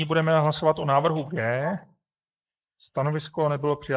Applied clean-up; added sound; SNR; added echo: neural mask model Resemble Enhance denoiser.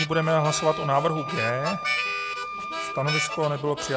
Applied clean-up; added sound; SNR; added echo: none; Harmonica + Wind instrument, woodwind instrument; 4 dB; none.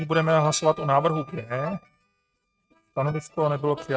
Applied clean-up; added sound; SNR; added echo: neural mask model RNNoise.